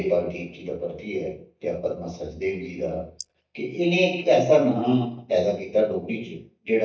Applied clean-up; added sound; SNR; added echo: neural mask model DeepFilterNet 3.